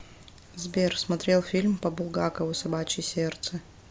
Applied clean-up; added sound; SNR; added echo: none; none; none; none.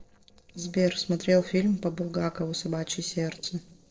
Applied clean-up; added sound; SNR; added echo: neural separator model SepFormer DNS4.